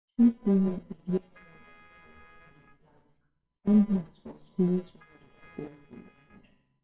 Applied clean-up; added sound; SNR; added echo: neural separator model SepFormer WHAMR!.